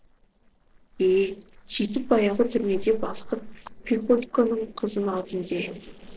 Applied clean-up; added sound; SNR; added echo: neural separator model SepFormer DNS4.